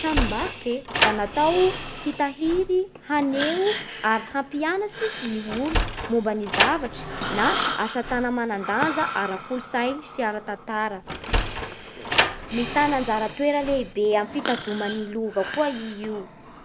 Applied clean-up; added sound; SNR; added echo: none; Breathing + Sliding door; 4 dB; none.